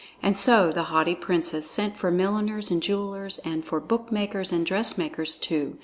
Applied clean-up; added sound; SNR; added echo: none; none; none; none.